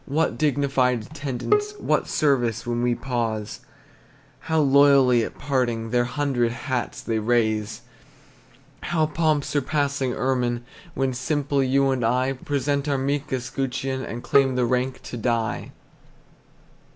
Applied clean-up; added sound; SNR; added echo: none; Bowed string instrument; 6 dB; none.